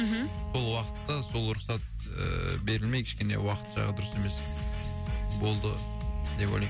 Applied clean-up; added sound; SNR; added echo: none; Wind instrument, woodwind instrument; 16 dB; none.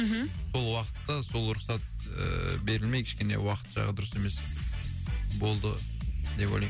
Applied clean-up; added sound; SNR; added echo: none; none; none; none.